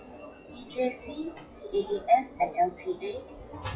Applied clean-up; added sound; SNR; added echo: classical method WPE with log-MMSE.